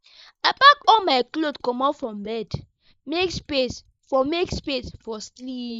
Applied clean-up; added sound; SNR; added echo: neural mask model Resemble Enhance denoiser.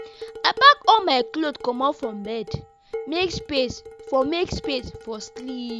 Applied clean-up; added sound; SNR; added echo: none; Dishes, pots, and pans; 15 dB; none.